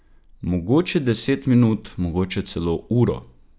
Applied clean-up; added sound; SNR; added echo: none; none; none; none.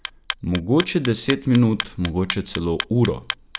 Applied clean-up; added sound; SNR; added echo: none; Clock; 10 dB; none.